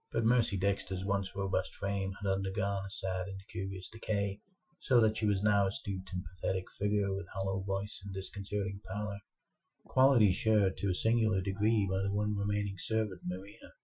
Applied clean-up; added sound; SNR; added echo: classical method Wiener filter.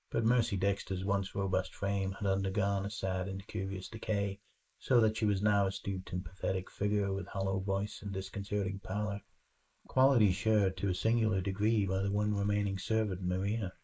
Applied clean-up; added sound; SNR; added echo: neural mask model Resemble Enhance denoiser.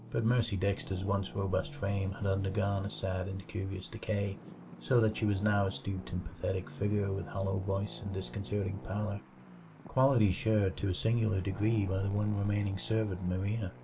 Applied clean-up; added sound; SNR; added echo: none; Traffic noise, roadway noise; 16 dB; none.